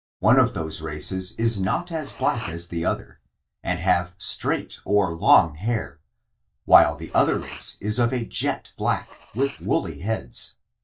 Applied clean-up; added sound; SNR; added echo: neural mask model DeepFilterNet 3.